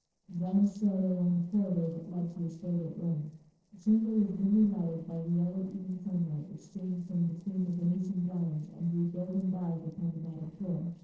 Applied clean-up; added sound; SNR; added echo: neural separator model SepFormer DNS4.